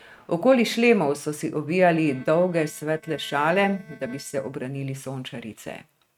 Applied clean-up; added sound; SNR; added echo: neural mask model RNNoise.